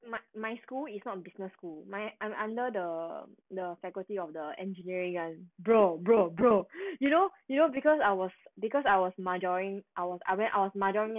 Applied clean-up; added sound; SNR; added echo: none; none; none; none.